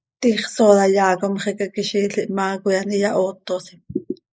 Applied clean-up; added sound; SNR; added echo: neural mask model Resemble Enhance denoiser.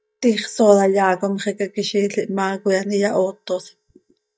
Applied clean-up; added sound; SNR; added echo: neural mask model DeepFilterNet 3.